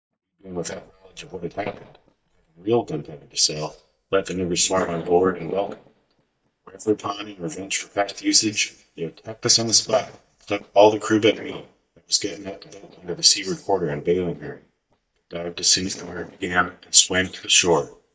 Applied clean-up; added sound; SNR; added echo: neural mask model DeepFilterNet 3.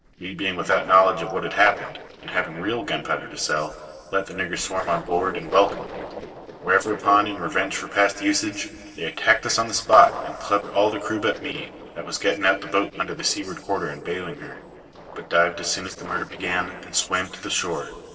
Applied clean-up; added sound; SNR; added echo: neural separator model SepFormer DNS4.